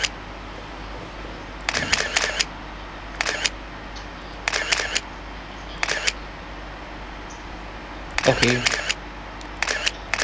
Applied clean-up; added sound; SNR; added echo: none; Camera; -3 dB; none.